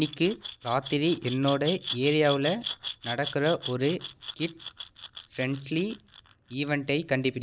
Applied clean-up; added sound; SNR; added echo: neural mask model Resemble Enhance denoiser.